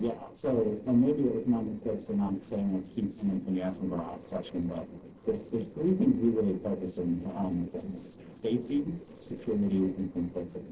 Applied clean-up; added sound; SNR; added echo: neural separator model SepFormer DNS4.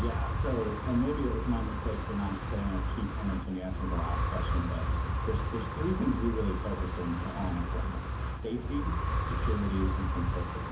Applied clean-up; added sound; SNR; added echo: none; Wind; -3 dB; reverberation time 0.3 s.